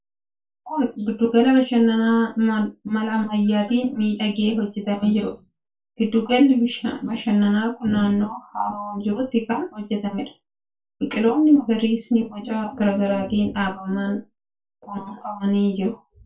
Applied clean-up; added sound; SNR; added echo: none; none; none; reverberation time 0.2 s.